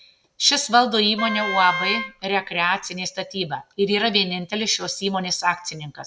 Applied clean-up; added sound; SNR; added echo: none; Wind instrument, woodwind instrument; 7 dB; none.